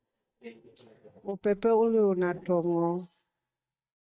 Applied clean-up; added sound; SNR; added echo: neural mask model DeepFilterNet 3.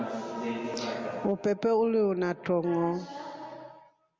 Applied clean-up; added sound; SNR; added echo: none; none; none; none.